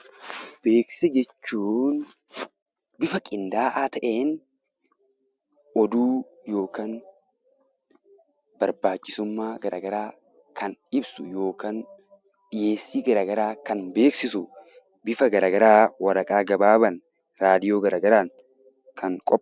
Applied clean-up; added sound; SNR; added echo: none; none; none; none.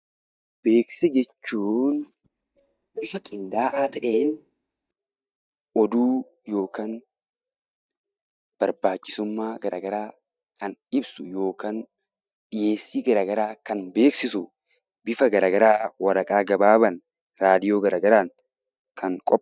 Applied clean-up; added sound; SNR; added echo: neural mask model DeepFilterNet 3.